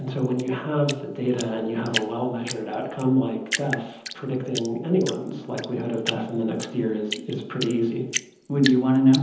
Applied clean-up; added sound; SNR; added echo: none; Drip; 11 dB; reverberation time 0.9 s.